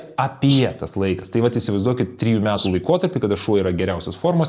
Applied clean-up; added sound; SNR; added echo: neural mask model Resemble Enhance denoiser.